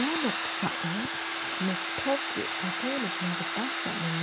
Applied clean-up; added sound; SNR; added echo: none; Domestic sounds, home sounds; -5 dB; none.